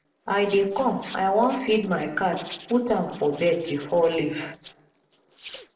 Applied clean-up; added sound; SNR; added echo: neural separator model SepFormer DNS4.